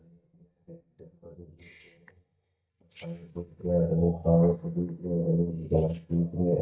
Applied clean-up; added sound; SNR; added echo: neural mask model DeepFilterNet 3.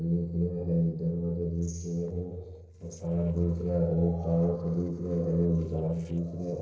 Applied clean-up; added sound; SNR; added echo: neural separator model SepFormer DNS4.